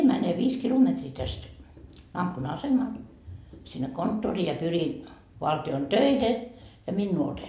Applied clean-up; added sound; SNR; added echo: none; none; none; none.